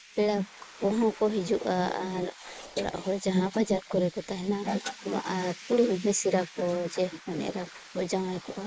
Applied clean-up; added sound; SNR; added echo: neural mask model Resemble Enhance denoiser.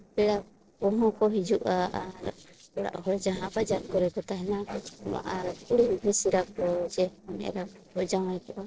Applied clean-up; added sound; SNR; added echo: neural separator model SepFormer DNS4.